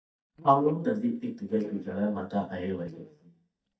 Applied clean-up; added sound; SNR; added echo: neural mask model DeepFilterNet 3.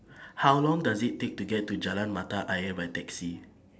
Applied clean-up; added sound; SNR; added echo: none; none; none; none.